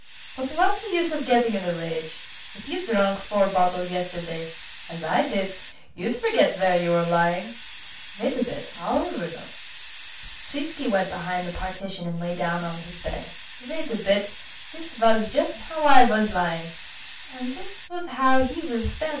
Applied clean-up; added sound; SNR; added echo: none; Hiss; 11 dB; reverberation time 0.2 s.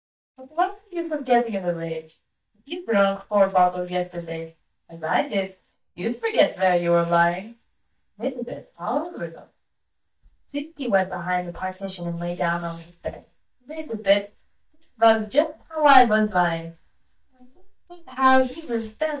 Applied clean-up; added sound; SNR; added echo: neural mask model DeepFilterNet 3.